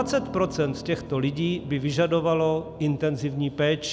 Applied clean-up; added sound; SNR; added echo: none; Piano; 15 dB; none.